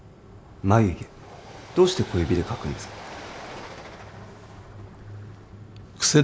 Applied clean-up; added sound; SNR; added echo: none; Train; 17 dB; none.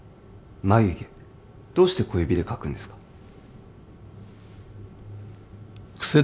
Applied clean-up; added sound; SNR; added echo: none; none; none; none.